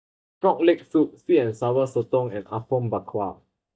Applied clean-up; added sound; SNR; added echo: neural mask model DeepFilterNet 3.